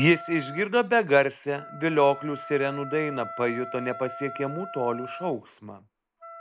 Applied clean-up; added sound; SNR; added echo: none; Wind instrument, woodwind instrument; 14 dB; none.